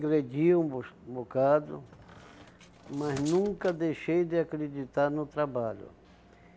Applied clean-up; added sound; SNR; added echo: none; Squeak; 18 dB; none.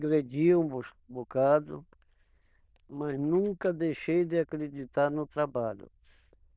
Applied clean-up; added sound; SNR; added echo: neural diffusion model UNIVERSE++.